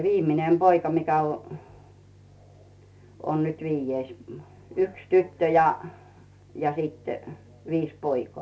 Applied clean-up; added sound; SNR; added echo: none; none; none; none.